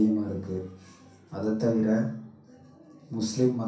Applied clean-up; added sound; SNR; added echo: none; none; none; reverberation time 0.6 s.